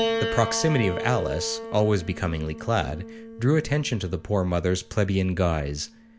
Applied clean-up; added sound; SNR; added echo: none; Piano; 9 dB; none.